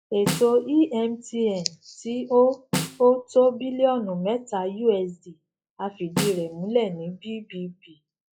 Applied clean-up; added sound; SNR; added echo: classical method log-MMSE.